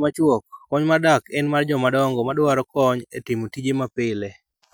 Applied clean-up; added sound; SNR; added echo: none; none; none; none.